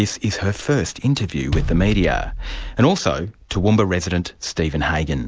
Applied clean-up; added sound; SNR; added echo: none; Bass drum; 5 dB; none.